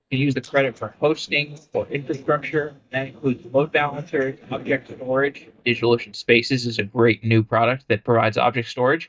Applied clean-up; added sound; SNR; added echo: neural mask model DeepFilterNet 3.